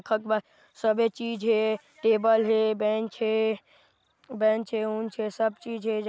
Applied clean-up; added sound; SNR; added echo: none; none; none; none.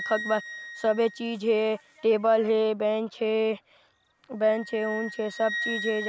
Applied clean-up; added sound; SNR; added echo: none; Wind instrument, woodwind instrument; 12 dB; none.